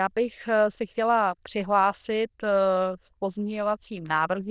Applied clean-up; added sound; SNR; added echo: neural diffusion model UNIVERSE++.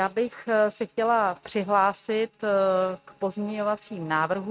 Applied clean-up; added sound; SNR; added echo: neural mask model RNNoise.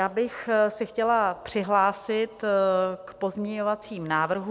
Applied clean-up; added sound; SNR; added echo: none; none; none; none.